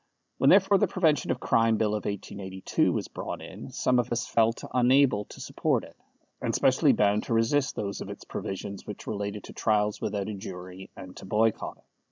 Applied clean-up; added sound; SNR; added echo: none; none; none; none.